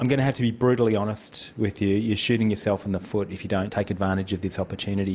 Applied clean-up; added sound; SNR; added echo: none; none; none; none.